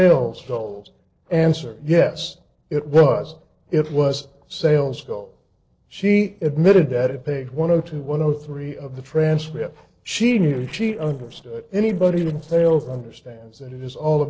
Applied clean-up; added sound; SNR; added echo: neural separator model SepFormer DNS4.